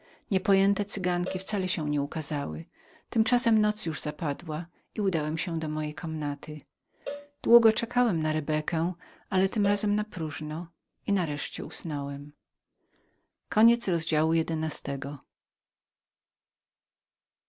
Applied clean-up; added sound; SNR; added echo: none; Cowbell; 16 dB; none.